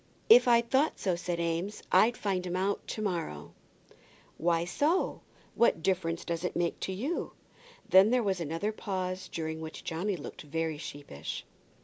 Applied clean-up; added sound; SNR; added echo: none; none; none; none.